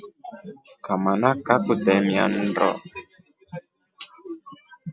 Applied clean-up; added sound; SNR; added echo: none; none; none; none.